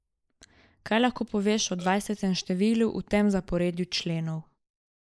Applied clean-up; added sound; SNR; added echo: neural mask model Resemble Enhance denoiser.